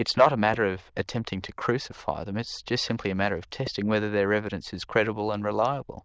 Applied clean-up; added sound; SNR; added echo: neural diffusion model UNIVERSE++.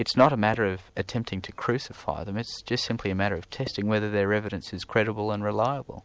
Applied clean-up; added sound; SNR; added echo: none; Percussion; 17 dB; none.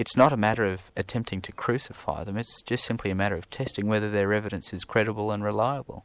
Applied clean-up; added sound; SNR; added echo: neural mask model Resemble Enhance denoiser.